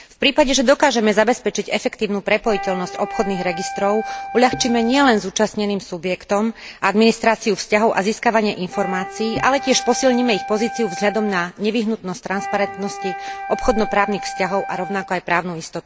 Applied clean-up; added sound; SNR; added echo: none; Wind instrument, woodwind instrument; 10 dB; none.